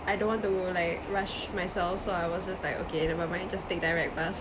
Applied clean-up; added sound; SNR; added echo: none; none; none; none.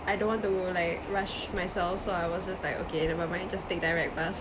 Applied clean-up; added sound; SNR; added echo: none; Writing + Hammer; 18 dB; none.